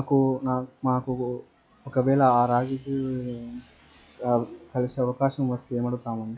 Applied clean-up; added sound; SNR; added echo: classical method log-MMSE.